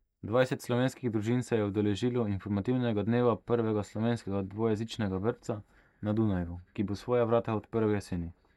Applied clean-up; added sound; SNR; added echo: neural mask model DeepFilterNet 3.